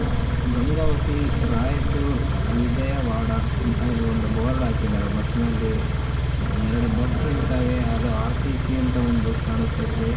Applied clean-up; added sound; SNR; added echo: none; Idling / Car; -4 dB; reverberation time 0.2 s.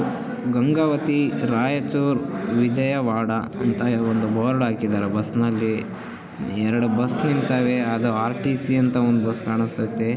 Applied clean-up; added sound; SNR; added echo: none; none; none; none.